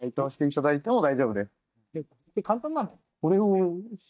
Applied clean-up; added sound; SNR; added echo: neural mask model DeepFilterNet 3.